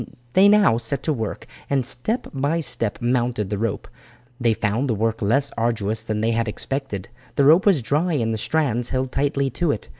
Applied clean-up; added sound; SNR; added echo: none; none; none; none.